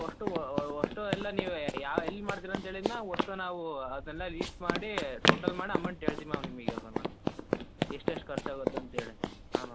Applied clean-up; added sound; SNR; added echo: none; Run; -4 dB; none.